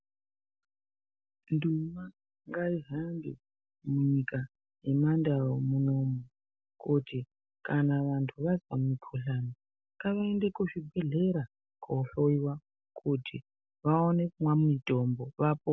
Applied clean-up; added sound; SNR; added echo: none; none; none; none.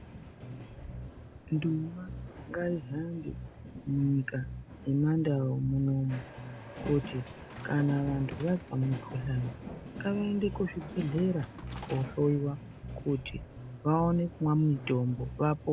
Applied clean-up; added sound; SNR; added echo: none; Bass guitar + Train; 11 dB; none.